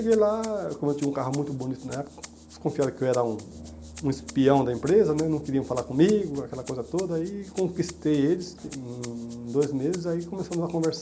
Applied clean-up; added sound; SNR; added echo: none; Brass instrument + Rattle (instrument); 19 dB; none.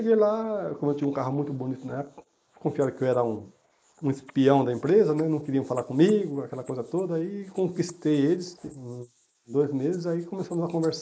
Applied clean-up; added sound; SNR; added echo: neural mask model Resemble Enhance denoiser.